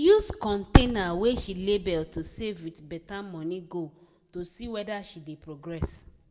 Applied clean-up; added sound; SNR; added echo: none; none; none; reverberation time 1.3 s.